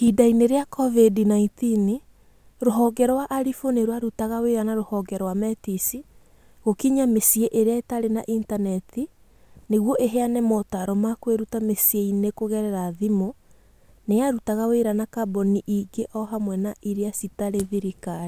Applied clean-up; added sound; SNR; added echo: none; none; none; none.